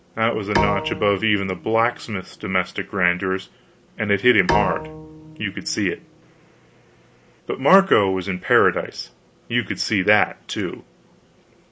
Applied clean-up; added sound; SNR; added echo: none; Bowed string instrument; 7 dB; none.